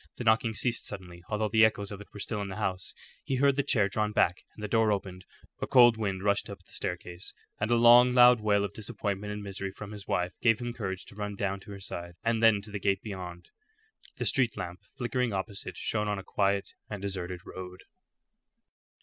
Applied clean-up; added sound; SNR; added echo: none; none; none; none.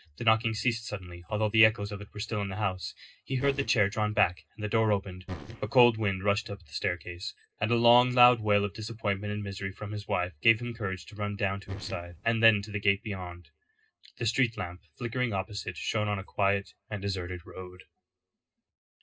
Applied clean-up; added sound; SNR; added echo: neural separator model SepFormer DNS4.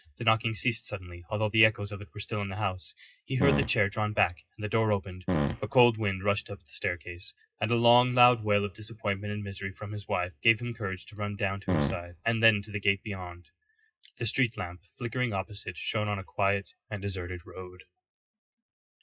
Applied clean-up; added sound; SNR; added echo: classical method WPE with log-MMSE.